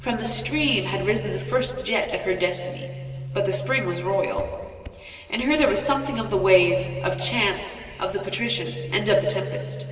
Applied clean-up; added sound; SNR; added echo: none; Boom; 11 dB; reverberation time 2.0 s.